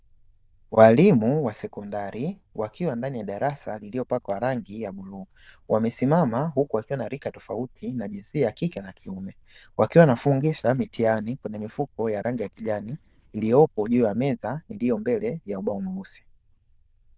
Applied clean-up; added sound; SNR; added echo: neural diffusion model UNIVERSE++.